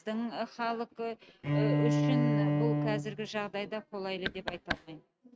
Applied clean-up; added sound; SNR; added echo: neural mask model RNNoise.